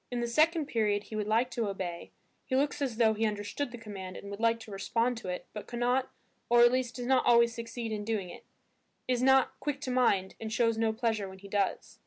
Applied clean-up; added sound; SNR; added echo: none; none; none; none.